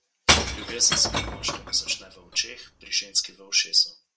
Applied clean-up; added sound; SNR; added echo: none; Shatter / Crushing; 2 dB; none.